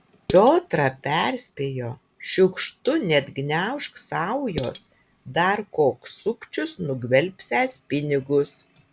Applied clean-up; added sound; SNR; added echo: none; Dishes, pots, and pans; 12 dB; none.